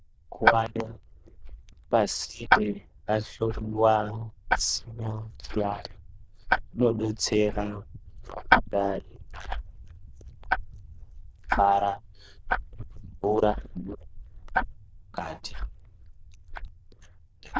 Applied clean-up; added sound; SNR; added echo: neural diffusion model UNIVERSE++.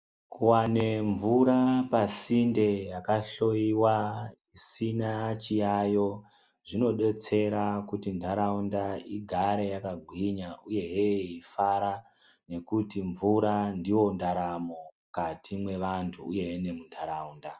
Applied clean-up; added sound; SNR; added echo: none; none; none; none.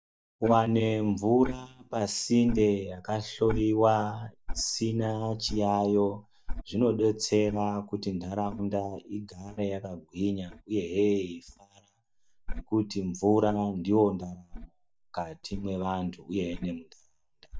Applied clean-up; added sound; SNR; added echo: neural mask model DeepFilterNet 3.